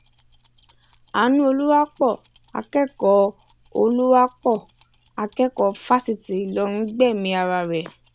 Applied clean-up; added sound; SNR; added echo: none; Keys jangling; 10 dB; none.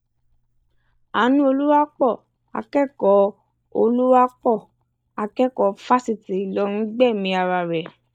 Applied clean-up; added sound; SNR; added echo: neural mask model DeepFilterNet 3.